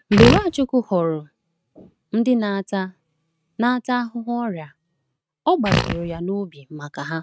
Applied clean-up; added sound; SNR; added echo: neural mask model RNNoise.